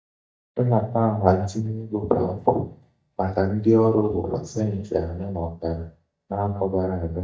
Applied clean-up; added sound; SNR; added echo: neural mask model DeepFilterNet 3.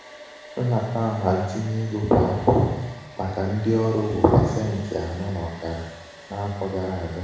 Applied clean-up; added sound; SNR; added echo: none; Domestic sounds, home sounds; 19 dB; reverberation time 1.0 s.